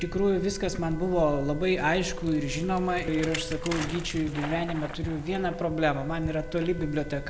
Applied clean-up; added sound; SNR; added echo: none; Wind instrument, woodwind instrument + Bicycle; 13 dB; none.